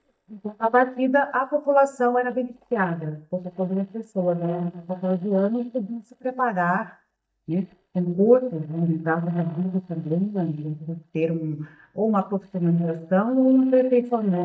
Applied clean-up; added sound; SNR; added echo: neural mask model DeepFilterNet 3.